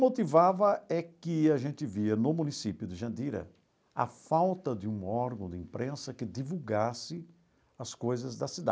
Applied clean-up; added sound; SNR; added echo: none; none; none; none.